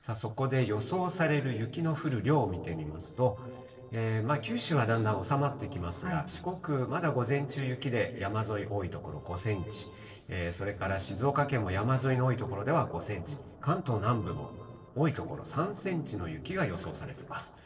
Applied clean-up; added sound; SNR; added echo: neural separator model SepFormer DNS4.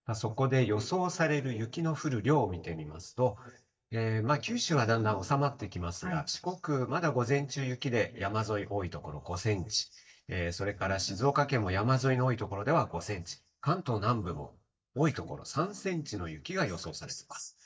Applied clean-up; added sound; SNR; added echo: neural mask model DeepFilterNet 3.